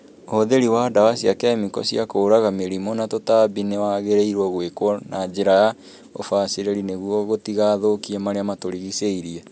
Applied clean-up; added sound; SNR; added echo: none; none; none; none.